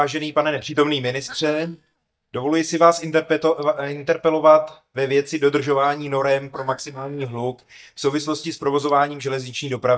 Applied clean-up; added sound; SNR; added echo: neural mask model DeepFilterNet 3.